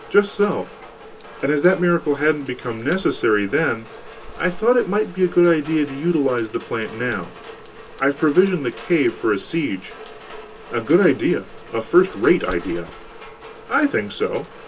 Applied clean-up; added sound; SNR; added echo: none; Rain; 17 dB; reverberation time 0.2 s.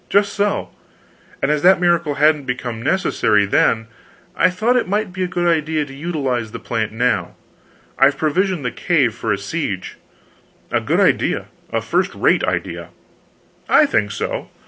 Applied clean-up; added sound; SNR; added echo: none; none; none; none.